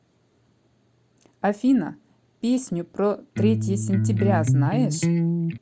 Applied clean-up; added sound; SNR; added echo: none; Electric guitar; -4 dB; none.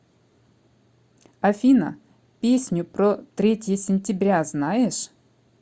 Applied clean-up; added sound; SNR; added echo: none; none; none; none.